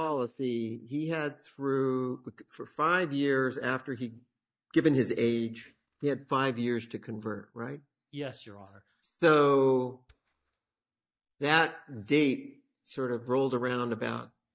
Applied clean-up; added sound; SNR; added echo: neural mask model DeepFilterNet 3.